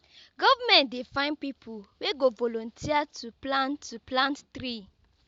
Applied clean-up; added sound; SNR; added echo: none; none; none; none.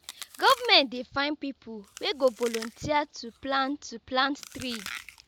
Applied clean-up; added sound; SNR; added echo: none; Chewing, mastication; 16 dB; none.